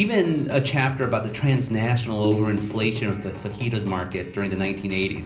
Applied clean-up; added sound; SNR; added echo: none; Tabla; 11 dB; reverberation time 0.5 s.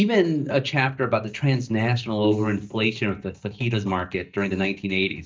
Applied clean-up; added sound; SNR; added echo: neural mask model DeepFilterNet 3.